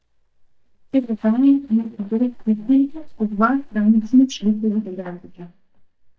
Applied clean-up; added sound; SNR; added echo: neural mask model DeepFilterNet 3.